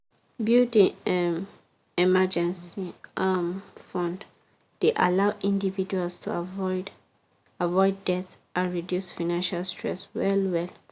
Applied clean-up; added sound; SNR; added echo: none; none; none; none.